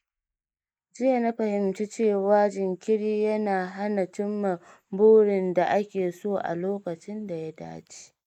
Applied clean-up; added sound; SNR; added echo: neural mask model Resemble Enhance denoiser.